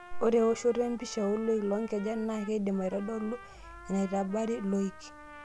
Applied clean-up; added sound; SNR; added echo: none; Trumpet; 19 dB; none.